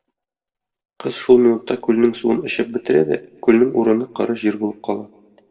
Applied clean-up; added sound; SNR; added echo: none; none; none; reverberation time 0.8 s.